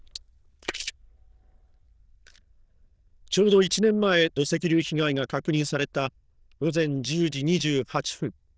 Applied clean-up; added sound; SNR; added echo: neural diffusion model UNIVERSE++.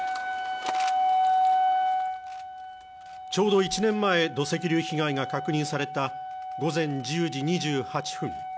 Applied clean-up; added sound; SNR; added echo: none; none; none; none.